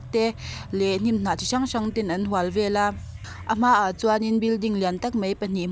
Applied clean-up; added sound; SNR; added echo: none; none; none; none.